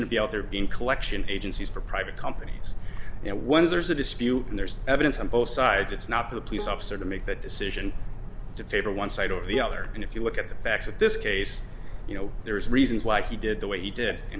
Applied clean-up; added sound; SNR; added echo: none; Bowed string instrument; 19 dB; none.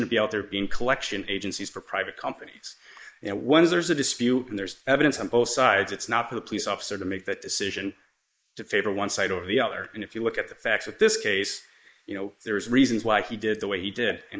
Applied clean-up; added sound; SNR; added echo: neural mask model Resemble Enhance denoiser.